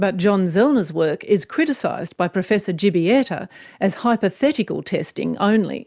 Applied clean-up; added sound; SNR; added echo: none; none; none; none.